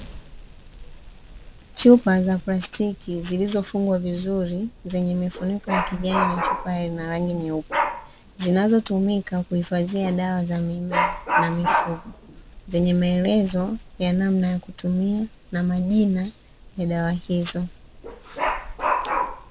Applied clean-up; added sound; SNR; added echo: none; Dog; 7 dB; none.